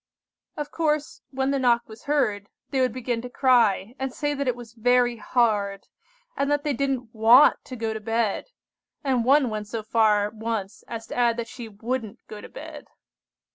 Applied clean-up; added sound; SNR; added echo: none; none; none; none.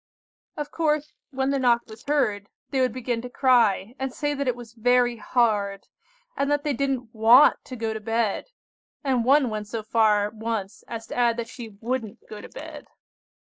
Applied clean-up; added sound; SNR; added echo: neural mask model Resemble Enhance denoiser.